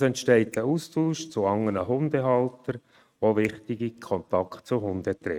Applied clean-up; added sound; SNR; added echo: neural mask model RNNoise.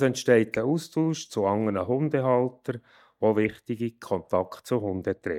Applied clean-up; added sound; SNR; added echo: neural mask model DeepFilterNet 3.